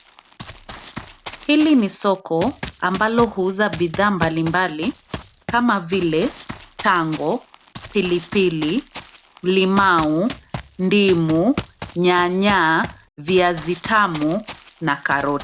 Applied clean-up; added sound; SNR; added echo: none; Run; 14 dB; none.